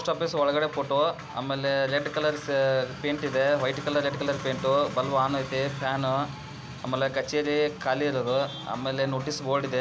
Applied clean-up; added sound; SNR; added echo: none; none; none; none.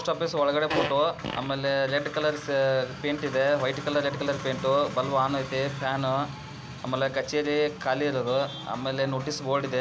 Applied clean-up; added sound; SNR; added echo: none; Fart; 6 dB; none.